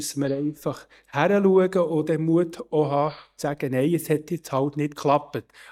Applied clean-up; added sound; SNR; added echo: neural mask model DeepFilterNet 3.